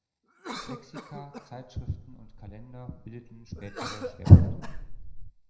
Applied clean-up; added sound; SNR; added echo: none; Cough; 18 dB; reverberation time 0.7 s.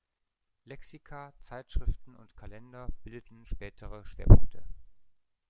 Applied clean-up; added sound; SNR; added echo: none; none; none; none.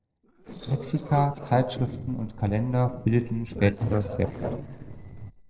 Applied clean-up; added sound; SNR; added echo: neural separator model SepFormer DNS4.